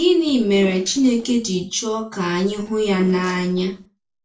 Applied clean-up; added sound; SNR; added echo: neural separator model SepFormer DNS4.